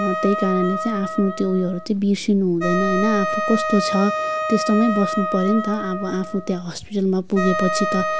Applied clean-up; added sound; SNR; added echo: none; Wind instrument, woodwind instrument; 4 dB; none.